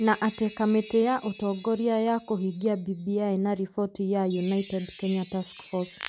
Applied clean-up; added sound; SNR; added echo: none; Chime; 10 dB; none.